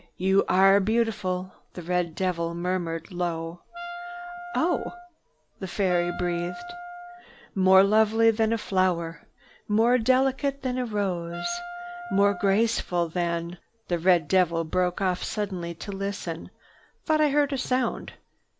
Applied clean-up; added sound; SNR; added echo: none; Wind instrument, woodwind instrument; 12 dB; none.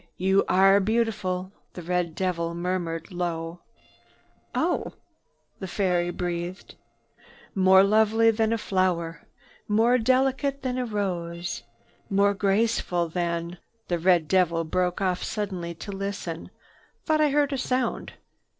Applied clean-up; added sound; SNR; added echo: neural separator model SepFormer DNS4.